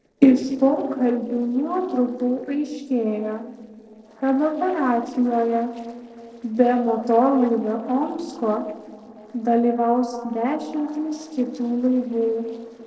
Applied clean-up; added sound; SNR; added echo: neural separator model SepFormer DNS4.